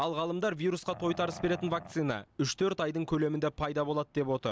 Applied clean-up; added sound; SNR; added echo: none; Growling; 14 dB; none.